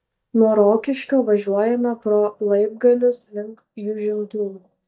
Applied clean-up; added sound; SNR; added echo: neural mask model DeepFilterNet 3.